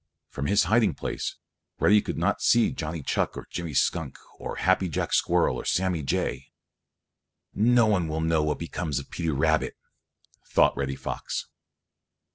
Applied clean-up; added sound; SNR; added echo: none; none; none; none.